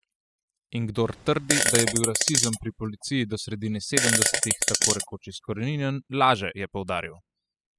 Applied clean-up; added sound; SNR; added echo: classical method spectral subtraction.